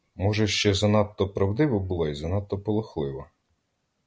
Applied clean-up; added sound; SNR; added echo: none; none; none; none.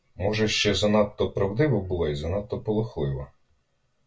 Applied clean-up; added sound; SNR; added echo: none; none; none; reverberation time 0.1 s.